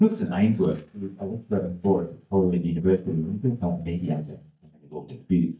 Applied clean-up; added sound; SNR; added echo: neural mask model DeepFilterNet 3.